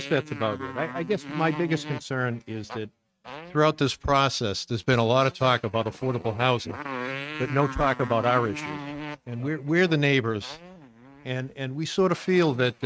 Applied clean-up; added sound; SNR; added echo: neural mask model RNNoise.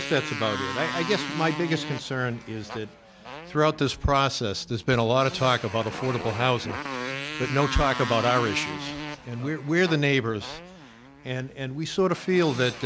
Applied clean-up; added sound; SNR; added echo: none; Motorcycle; 10 dB; none.